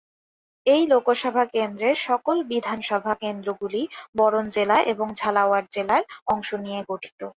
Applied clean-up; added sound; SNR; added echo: none; none; none; none.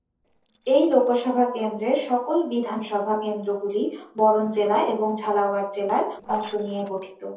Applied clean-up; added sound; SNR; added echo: neural separator model SepFormer DNS4.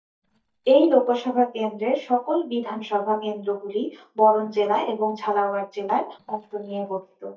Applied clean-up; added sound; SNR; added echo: neural mask model DeepFilterNet 3.